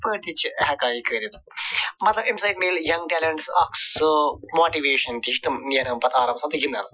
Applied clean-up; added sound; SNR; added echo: classical method Wiener filter.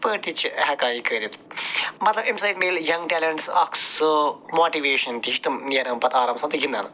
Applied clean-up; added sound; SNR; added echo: none; none; none; none.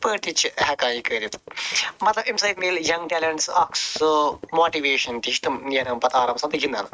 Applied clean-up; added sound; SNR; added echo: neural mask model RNNoise.